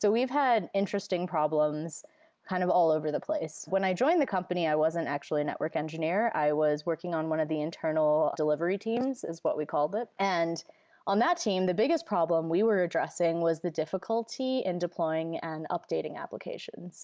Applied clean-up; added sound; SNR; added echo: none; none; none; none.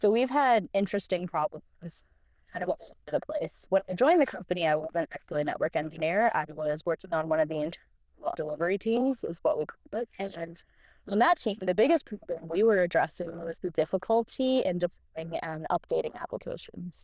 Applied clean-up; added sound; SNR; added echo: neural diffusion model UNIVERSE++.